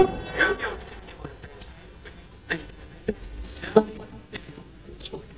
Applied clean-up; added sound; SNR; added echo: neural mask model DeepFilterNet 3.